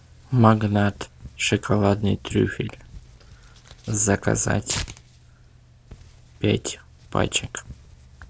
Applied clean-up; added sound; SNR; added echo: none; Tearing; 17 dB; none.